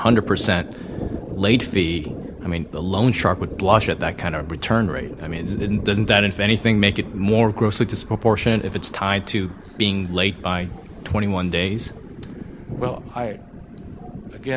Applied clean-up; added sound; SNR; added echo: none; Thunder; 12 dB; none.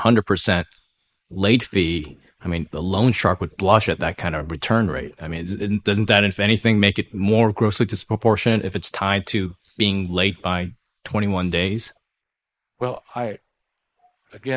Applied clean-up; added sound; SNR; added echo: neural mask model Resemble Enhance denoiser.